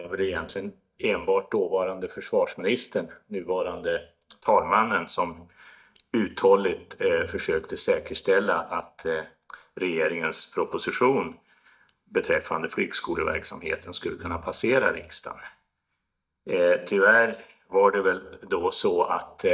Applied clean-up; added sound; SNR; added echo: neural mask model DeepFilterNet 3.